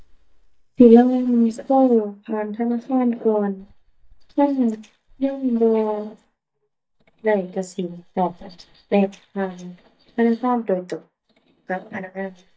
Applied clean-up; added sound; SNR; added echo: neural mask model DeepFilterNet 3.